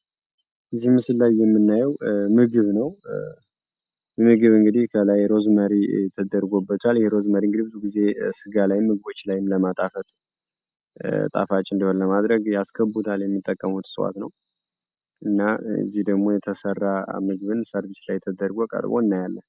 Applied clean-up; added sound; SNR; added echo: none; none; none; none.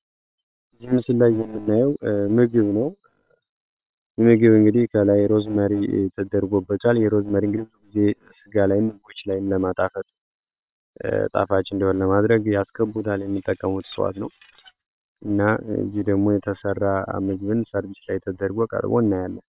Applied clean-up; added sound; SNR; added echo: neural separator model SepFormer WHAM!.